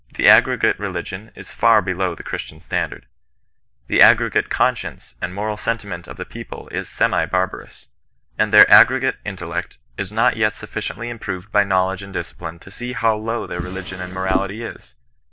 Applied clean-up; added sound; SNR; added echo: none; Drawer open or close; 6 dB; none.